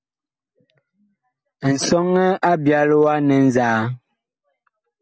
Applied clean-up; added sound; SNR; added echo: none; none; none; none.